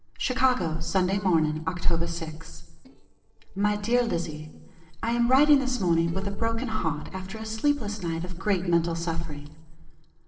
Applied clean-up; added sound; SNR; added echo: neural separator model SepFormer DNS4.